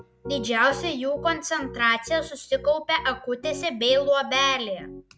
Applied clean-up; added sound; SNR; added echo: none; Piano; 15 dB; none.